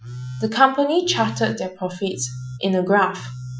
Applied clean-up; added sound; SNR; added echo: classical method Wiener filter.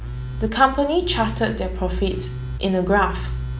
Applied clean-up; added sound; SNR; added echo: none; Telephone; 12 dB; none.